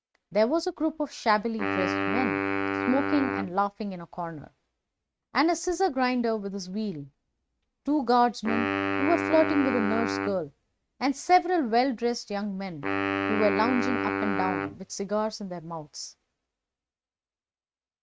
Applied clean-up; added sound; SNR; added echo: neural mask model RNNoise.